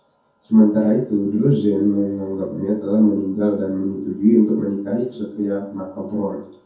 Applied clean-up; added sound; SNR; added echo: none; none; none; reverberation time 0.6 s.